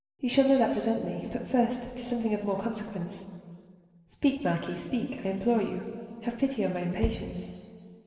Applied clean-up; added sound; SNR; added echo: neural separator model SepFormer DNS4.